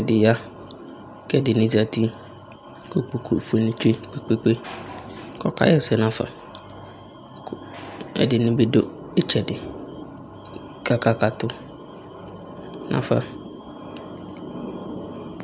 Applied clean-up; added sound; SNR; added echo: none; none; none; none.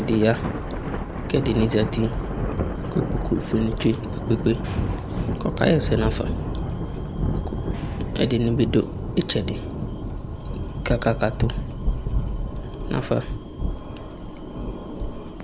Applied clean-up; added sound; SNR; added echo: none; Thunder; 2 dB; none.